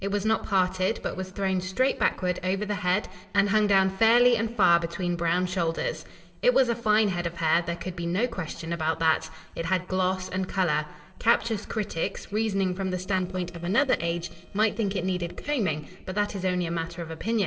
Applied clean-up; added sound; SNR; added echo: neural separator model SepFormer DNS4.